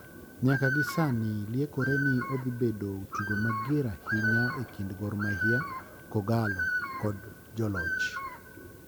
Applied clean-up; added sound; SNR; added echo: none; Bird; 4 dB; none.